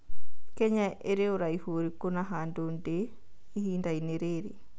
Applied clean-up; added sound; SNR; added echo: none; none; none; none.